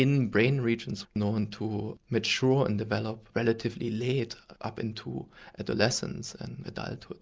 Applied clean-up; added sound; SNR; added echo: none; none; none; none.